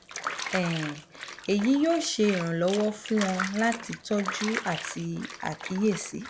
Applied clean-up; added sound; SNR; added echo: none; Bathtub (filling or washing); 9 dB; none.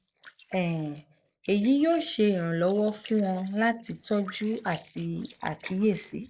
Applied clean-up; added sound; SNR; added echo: neural mask model Resemble Enhance denoiser.